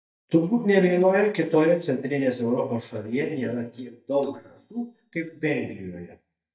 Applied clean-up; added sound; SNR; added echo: neural mask model DeepFilterNet 3.